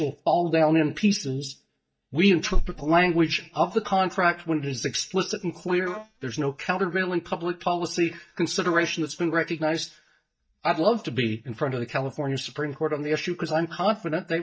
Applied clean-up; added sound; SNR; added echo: neural mask model DeepFilterNet 3.